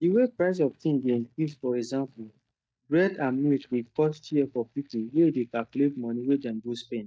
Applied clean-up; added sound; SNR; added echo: neural mask model DeepFilterNet 3.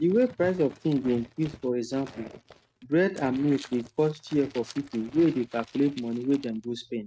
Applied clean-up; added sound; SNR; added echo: neural mask model RNNoise.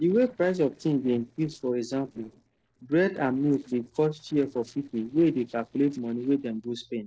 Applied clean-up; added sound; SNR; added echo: neural separator model SepFormer DNS4.